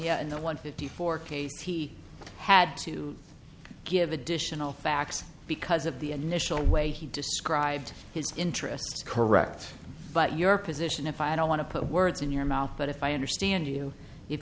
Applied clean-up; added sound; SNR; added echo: none; none; none; none.